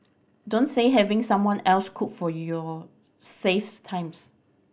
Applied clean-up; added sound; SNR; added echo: none; none; none; none.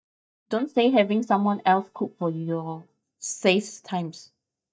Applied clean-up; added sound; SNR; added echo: neural mask model DeepFilterNet 3.